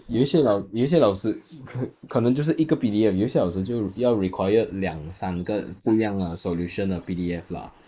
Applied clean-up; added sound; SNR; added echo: neural mask model Resemble Enhance denoiser.